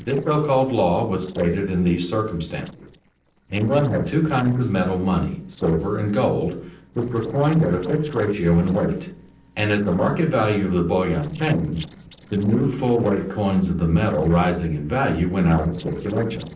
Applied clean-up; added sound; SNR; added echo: neural separator model SepFormer DNS4.